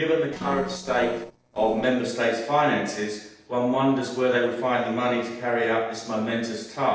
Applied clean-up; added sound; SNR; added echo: neural separator model SepFormer DNS4.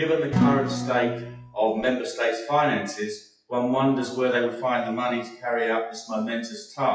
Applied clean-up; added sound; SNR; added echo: classical method WPE with log-MMSE.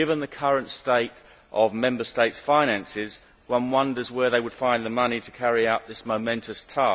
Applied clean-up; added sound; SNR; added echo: none; none; none; none.